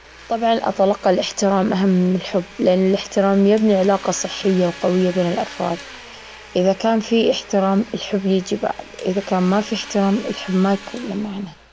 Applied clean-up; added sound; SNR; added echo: none; Domestic sounds, home sounds; 19 dB; none.